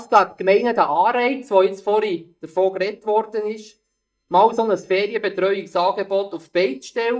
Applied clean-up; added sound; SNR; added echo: neural mask model DeepFilterNet 3.